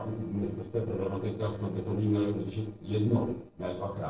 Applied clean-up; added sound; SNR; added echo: neural separator model SepFormer DNS4.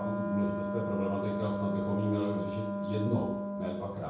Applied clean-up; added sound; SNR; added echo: none; Wind instrument, woodwind instrument; 0 dB; reverberation time 0.9 s.